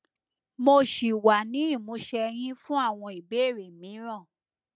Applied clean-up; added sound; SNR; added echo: none; none; none; none.